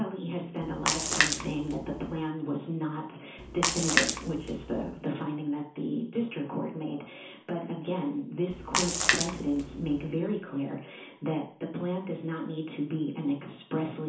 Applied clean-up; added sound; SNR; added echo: none; Splash, splatter; -2 dB; reverberation time 0.9 s.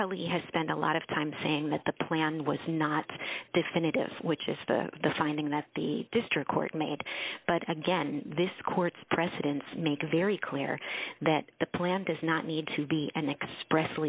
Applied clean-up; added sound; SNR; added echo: none; none; none; none.